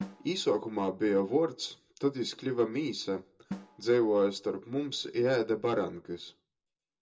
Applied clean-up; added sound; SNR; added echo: none; Drum; 20 dB; reverberation time 0.2 s.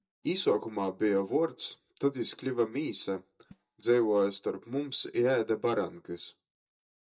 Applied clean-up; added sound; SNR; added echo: neural mask model DeepFilterNet 3.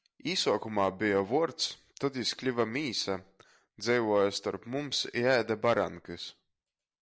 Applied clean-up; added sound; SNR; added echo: none; none; none; none.